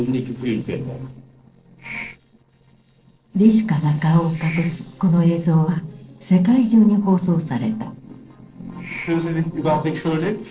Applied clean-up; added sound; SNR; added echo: neural separator model SepFormer DNS4.